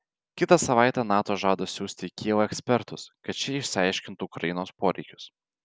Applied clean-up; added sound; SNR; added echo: none; none; none; none.